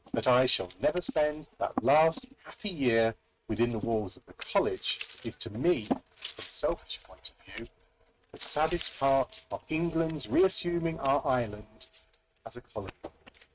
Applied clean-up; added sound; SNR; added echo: neural mask model RNNoise.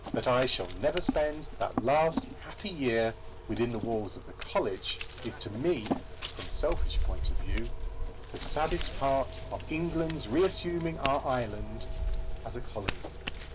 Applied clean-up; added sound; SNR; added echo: none; Scissors; 2 dB; none.